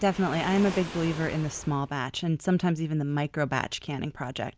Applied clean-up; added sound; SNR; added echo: none; Waves, surf; 16 dB; none.